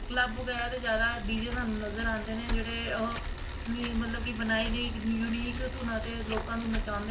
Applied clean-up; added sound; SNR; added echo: none; Bicycle; 3 dB; reverberation time 0.5 s.